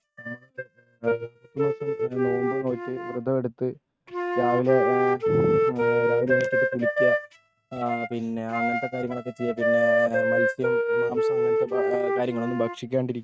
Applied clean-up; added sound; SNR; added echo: neural mask model RNNoise.